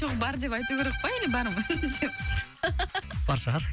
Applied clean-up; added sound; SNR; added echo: none; Bowed string instrument; 9 dB; none.